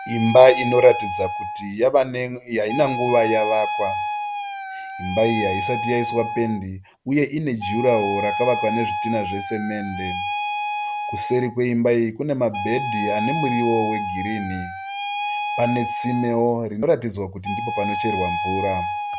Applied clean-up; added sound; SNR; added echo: none; Wind instrument, woodwind instrument; 5 dB; none.